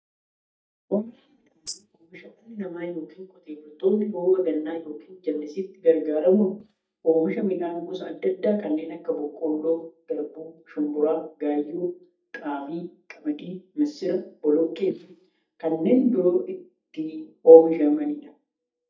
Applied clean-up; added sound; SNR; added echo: neural mask model DeepFilterNet 3.